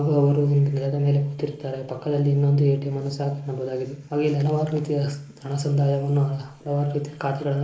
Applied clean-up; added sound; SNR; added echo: neural mask model Resemble Enhance denoiser.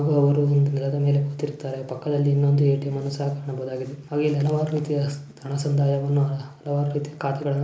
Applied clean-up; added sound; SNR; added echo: none; none; none; none.